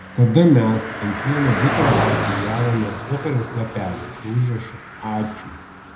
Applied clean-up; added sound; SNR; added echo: none; Car passing by; 5 dB; reverberation time 0.8 s.